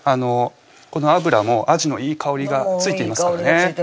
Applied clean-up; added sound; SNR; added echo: none; none; none; none.